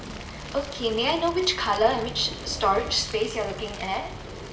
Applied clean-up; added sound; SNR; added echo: none; Fire; 11 dB; reverberation time 0.9 s.